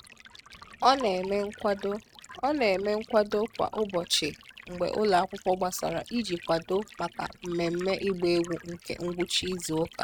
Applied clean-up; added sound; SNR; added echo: neural mask model RNNoise.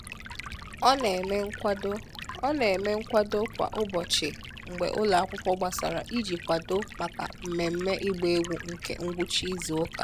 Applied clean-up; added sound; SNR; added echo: none; Stream; 12 dB; none.